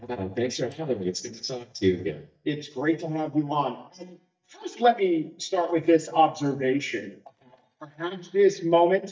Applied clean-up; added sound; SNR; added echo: neural mask model DeepFilterNet 3.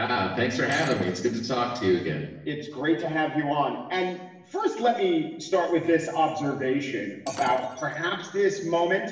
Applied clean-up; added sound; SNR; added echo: none; Shatter; 17 dB; reverberation time 0.9 s.